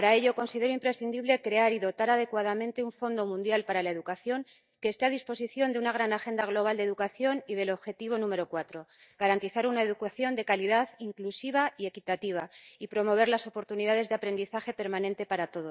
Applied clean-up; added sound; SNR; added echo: neural mask model DeepFilterNet 3.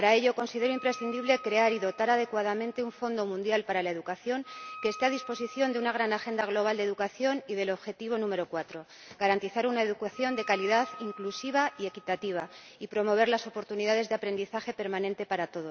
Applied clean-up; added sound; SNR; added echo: none; Wind instrument, woodwind instrument; 17 dB; none.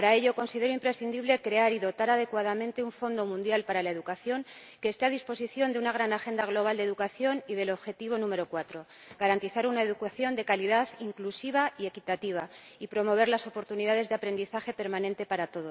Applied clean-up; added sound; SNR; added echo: none; none; none; none.